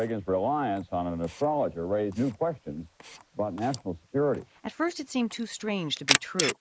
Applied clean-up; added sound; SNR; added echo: neural mask model Resemble Enhance denoiser.